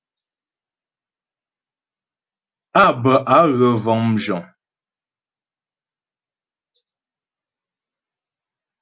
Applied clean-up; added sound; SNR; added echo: none; none; none; none.